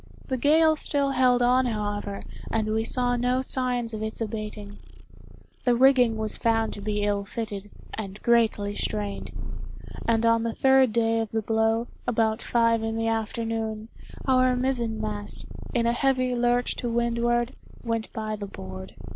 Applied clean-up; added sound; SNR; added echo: none; Purr; 9 dB; none.